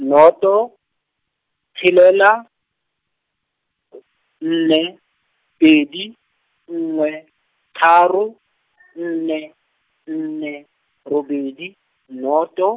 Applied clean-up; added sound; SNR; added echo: none; none; none; none.